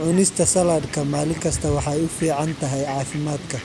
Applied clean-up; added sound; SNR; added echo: none; Fowl; 12 dB; none.